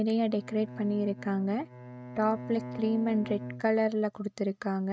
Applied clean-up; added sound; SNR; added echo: neural mask model RNNoise.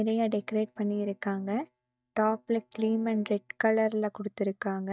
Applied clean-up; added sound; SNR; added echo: neural mask model DeepFilterNet 3.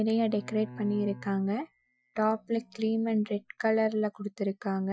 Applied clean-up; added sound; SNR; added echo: classical method Wiener filter.